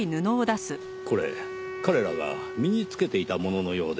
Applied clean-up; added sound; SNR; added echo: none; Wind instrument, woodwind instrument; 11 dB; none.